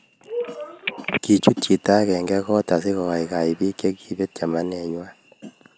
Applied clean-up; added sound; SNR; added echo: none; Telephone; 6 dB; none.